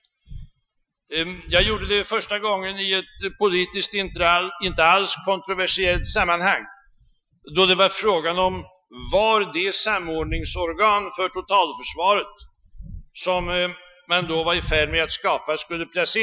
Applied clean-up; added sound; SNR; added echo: classical method Wiener filter.